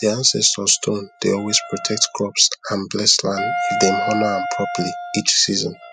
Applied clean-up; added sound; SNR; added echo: classical method spectral subtraction.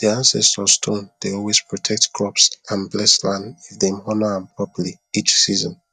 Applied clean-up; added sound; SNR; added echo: neural mask model DeepFilterNet 3.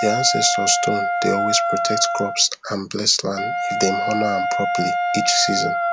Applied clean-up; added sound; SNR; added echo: none; Wind instrument, woodwind instrument; -1 dB; none.